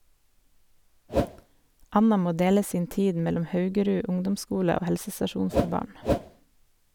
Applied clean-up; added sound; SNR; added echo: none; Whoosh, swoosh, swish; 2 dB; none.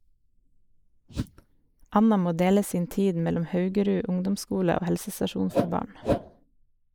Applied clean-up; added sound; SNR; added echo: neural mask model Resemble Enhance denoiser.